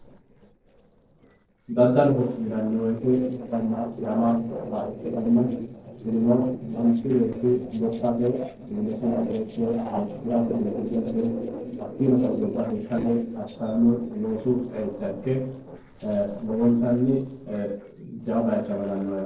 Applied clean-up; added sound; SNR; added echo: neural separator model SepFormer DNS4.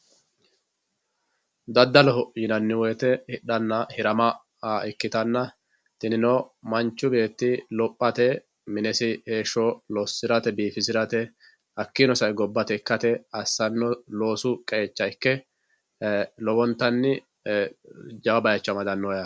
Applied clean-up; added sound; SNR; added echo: none; none; none; none.